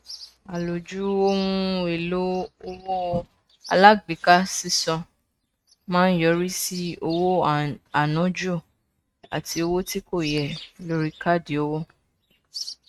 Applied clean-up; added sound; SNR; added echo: neural mask model RNNoise.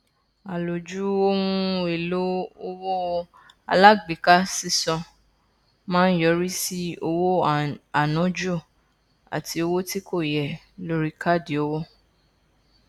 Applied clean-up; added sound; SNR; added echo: none; none; none; none.